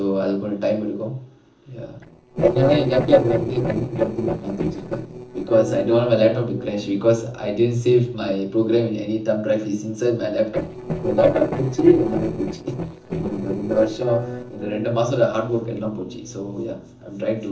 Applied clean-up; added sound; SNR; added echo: neural separator model SepFormer DNS4.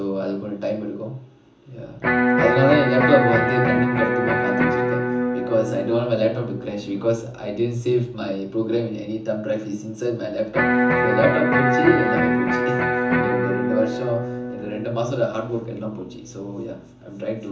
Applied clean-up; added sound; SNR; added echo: none; Electric guitar; -1 dB; reverberation time 0.7 s.